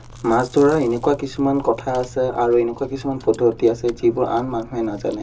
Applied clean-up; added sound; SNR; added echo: none; Chewing, mastication; 18 dB; reverberation time 0.2 s.